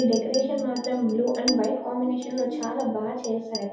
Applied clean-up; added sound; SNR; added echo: none; Chink, clink; 13 dB; reverberation time 0.8 s.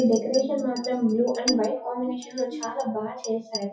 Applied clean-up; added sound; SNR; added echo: classical method WPE with log-MMSE.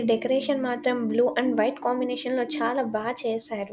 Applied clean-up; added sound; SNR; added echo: none; none; none; none.